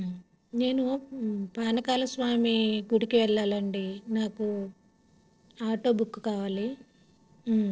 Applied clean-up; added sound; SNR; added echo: neural separator model SepFormer DNS4.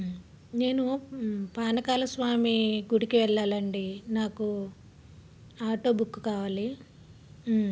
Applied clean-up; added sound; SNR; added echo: none; none; none; none.